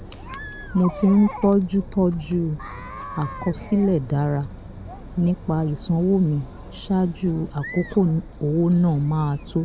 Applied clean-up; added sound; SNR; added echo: none; Chatter; 14 dB; none.